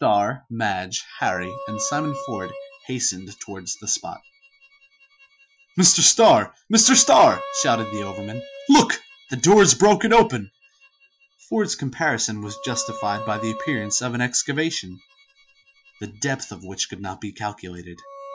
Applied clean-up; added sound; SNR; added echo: classical method Wiener filter.